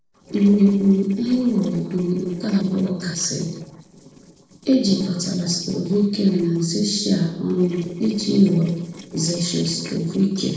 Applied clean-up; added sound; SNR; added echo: neural separator model SepFormer DNS4.